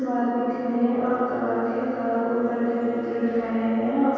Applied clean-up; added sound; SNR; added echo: none; Wind instrument, woodwind instrument; 16 dB; reverberation time 2.2 s.